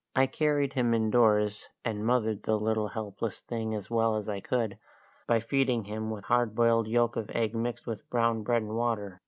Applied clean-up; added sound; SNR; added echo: none; none; none; none.